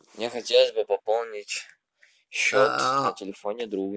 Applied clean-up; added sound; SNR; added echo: none; Burping, eructation; -1 dB; none.